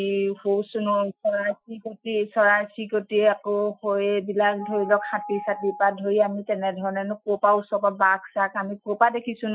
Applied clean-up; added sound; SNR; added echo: classical method Wiener filter.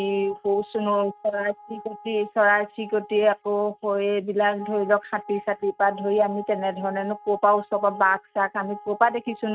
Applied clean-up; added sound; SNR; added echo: neural mask model RNNoise.